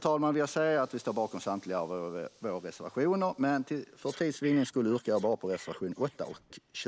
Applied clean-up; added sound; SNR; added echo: neural mask model Resemble Enhance denoiser.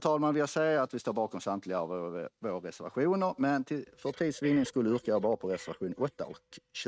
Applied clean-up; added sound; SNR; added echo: neural mask model RNNoise.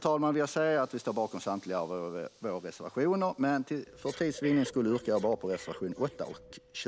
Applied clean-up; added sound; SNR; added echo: none; Breathing; 20 dB; none.